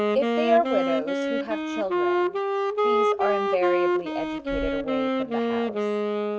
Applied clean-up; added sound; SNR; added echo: none; Wind instrument, woodwind instrument; -4 dB; none.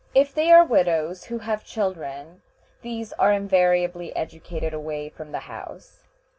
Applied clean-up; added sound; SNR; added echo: none; none; none; none.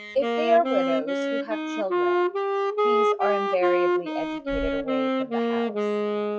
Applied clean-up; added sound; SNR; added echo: classical method log-MMSE.